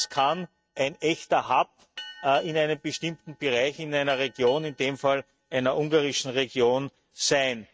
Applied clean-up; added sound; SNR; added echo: neural mask model RNNoise.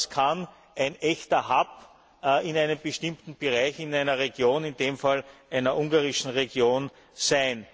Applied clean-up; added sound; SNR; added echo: none; none; none; none.